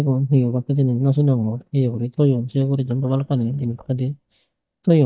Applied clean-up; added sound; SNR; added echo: neural mask model DeepFilterNet 3.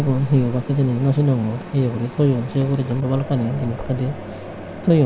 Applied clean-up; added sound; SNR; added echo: none; Mechanisms; 13 dB; none.